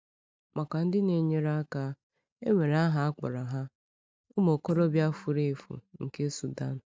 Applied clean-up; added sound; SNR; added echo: neural mask model DeepFilterNet 3.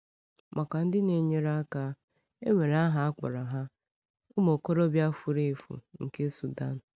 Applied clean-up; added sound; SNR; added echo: none; none; none; none.